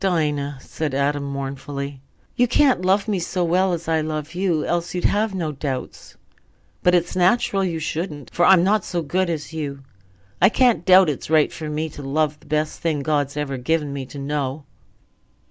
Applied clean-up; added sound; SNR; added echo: none; none; none; none.